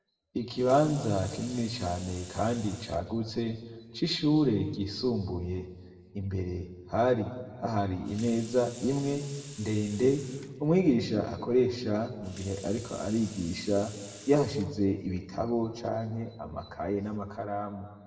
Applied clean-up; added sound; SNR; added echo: none; Sink (filling or washing) / Water tap, faucet; 19 dB; reverberation time 1.3 s.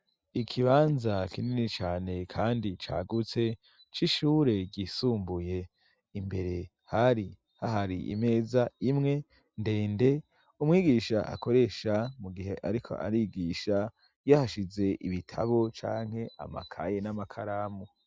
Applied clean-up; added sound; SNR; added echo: none; none; none; none.